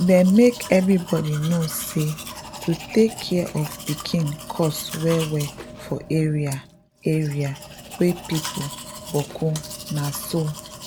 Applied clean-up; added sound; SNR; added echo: none; Domestic sounds, home sounds; 14 dB; none.